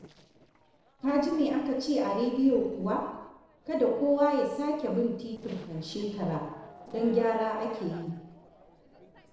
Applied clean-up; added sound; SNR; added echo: neural separator model SepFormer DNS4.